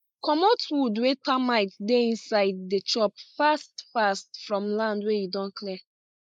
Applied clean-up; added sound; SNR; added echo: neural mask model Resemble Enhance denoiser.